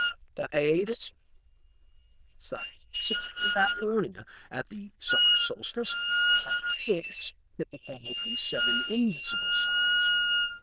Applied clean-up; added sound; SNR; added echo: neural diffusion model UNIVERSE++.